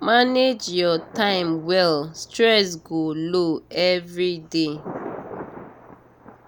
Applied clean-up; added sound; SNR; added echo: none; Thunder; 18 dB; none.